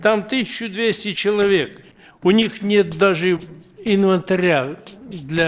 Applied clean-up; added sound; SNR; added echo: neural separator model SepFormer DNS4.